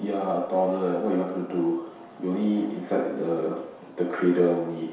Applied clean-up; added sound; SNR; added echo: none; none; none; reverberation time 0.7 s.